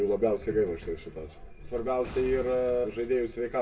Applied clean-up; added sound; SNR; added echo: none; Boom; 18 dB; reverberation time 0.2 s.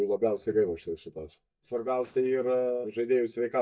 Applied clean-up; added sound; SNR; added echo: neural mask model DeepFilterNet 3.